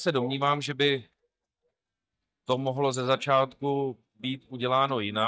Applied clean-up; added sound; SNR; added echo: neural mask model DeepFilterNet 3.